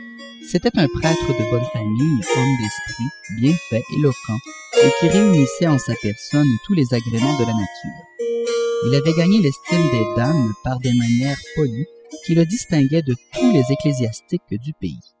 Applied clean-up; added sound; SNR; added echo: classical method spectral subtraction.